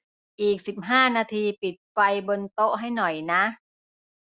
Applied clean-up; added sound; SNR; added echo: none; none; none; none.